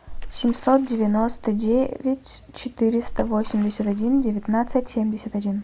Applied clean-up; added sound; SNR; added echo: none; Splash, splatter; 10 dB; none.